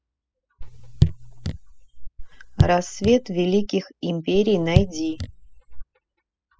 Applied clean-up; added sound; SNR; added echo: classical method spectral subtraction.